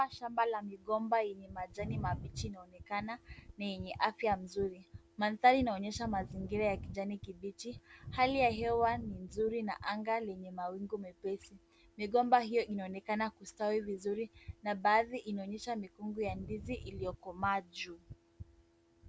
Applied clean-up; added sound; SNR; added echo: none; none; none; none.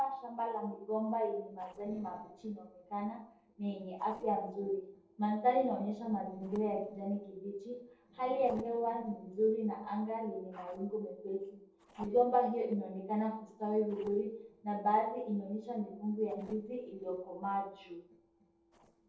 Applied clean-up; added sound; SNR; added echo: neural separator model SepFormer DNS4.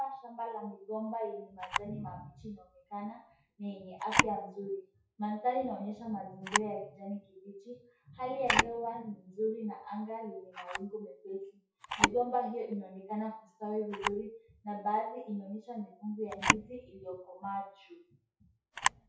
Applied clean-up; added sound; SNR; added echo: classical method WPE with log-MMSE.